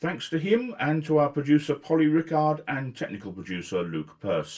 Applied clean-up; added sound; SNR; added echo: none; none; none; reverberation time 0.2 s.